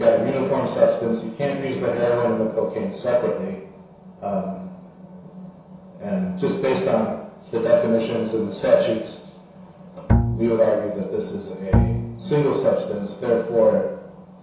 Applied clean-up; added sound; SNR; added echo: none; Bowed string instrument; 1 dB; reverberation time 0.7 s.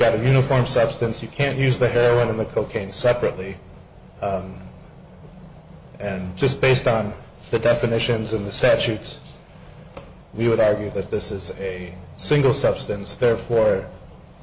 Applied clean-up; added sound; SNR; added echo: none; none; none; none.